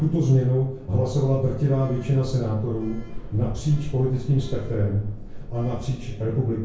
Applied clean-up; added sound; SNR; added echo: none; Sliding door; 10 dB; reverberation time 0.6 s.